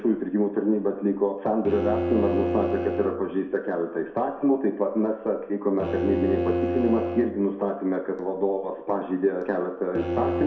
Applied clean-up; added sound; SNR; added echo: none; Bowed string instrument; 6 dB; reverberation time 0.6 s.